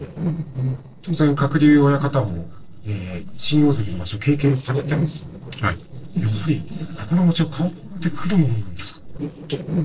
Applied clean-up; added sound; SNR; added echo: neural separator model SepFormer DNS4.